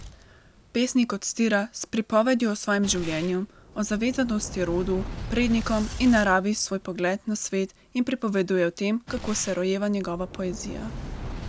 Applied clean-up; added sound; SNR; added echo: none; Boom; 13 dB; none.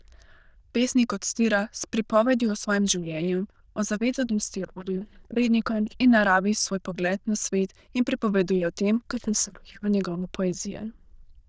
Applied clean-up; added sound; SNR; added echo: neural diffusion model UNIVERSE++.